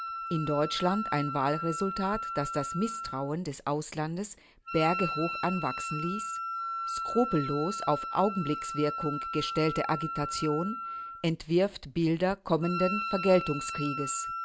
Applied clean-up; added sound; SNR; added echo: none; Wind instrument, woodwind instrument; 6 dB; none.